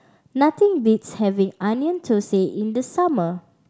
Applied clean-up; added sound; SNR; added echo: none; none; none; none.